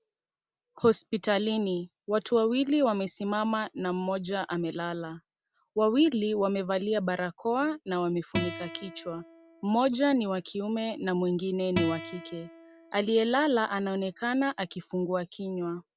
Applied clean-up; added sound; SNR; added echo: none; Acoustic guitar; 12 dB; none.